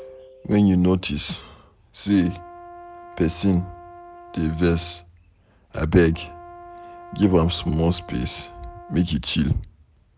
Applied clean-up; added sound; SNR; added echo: none; Brass instrument; 19 dB; none.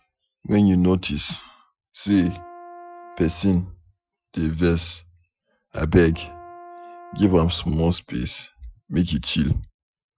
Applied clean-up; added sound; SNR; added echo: classical method Wiener filter.